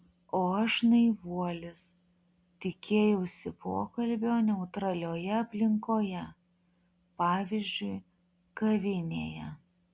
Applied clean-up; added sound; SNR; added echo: none; none; none; none.